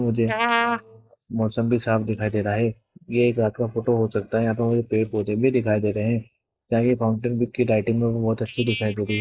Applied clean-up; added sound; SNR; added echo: neural mask model Resemble Enhance denoiser.